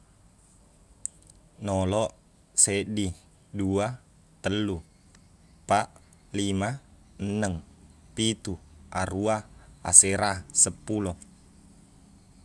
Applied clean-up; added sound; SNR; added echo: none; none; none; none.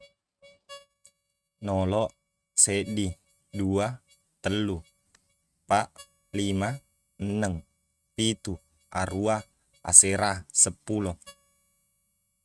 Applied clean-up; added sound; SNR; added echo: neural mask model RNNoise.